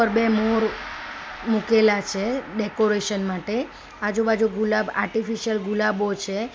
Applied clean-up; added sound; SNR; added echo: none; Gong; 16 dB; none.